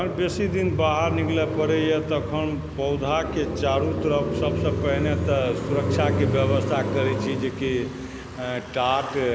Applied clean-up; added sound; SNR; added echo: none; Car passing by; 3 dB; none.